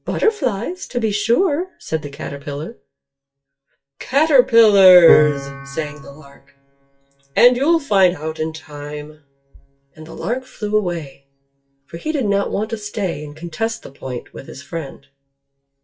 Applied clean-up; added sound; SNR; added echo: classical method WPE with log-MMSE.